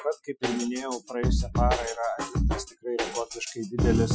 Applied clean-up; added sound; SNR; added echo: classical method Wiener filter.